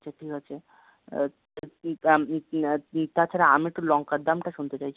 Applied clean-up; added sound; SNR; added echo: none; none; none; none.